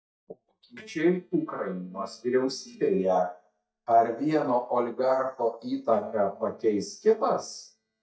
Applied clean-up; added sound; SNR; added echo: neural mask model DeepFilterNet 3.